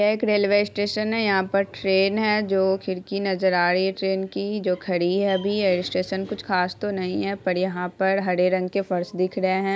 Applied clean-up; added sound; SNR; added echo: none; none; none; none.